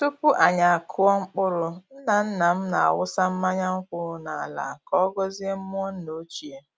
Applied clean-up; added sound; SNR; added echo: none; none; none; none.